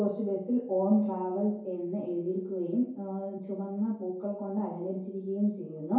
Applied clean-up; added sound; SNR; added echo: none; none; none; reverberation time 2.4 s.